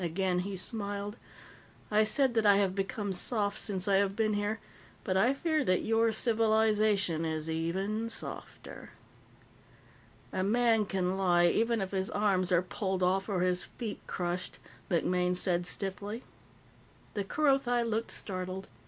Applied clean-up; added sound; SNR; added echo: none; none; none; none.